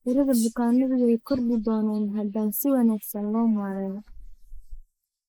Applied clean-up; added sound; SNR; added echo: neural mask model Resemble Enhance denoiser.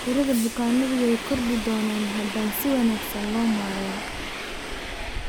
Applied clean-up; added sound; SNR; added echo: none; Subway, metro, underground; 7 dB; none.